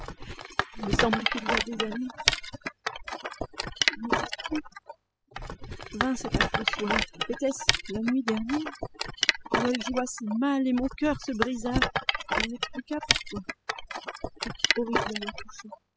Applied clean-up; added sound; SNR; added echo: classical method spectral subtraction.